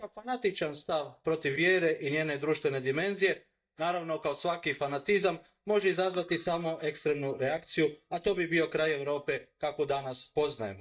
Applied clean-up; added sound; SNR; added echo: neural mask model DeepFilterNet 3.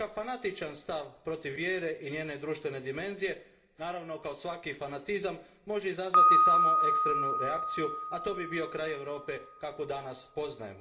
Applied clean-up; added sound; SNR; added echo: none; Piano; -4 dB; reverberation time 0.5 s.